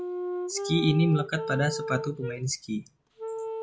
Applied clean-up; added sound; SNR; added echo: none; Wind instrument, woodwind instrument; 6 dB; none.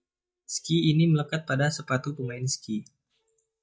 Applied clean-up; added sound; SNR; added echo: neural mask model DeepFilterNet 3.